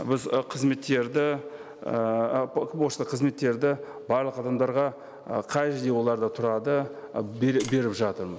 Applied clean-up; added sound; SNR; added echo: none; Tap; 15 dB; none.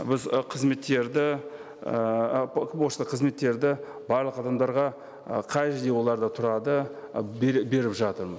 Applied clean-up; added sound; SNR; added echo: none; none; none; none.